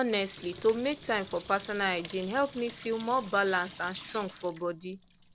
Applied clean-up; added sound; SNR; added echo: none; Sink (filling or washing) / Water tap, faucet; 18 dB; none.